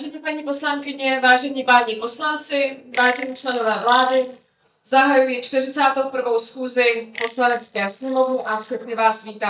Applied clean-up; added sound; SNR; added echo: neural mask model DeepFilterNet 3.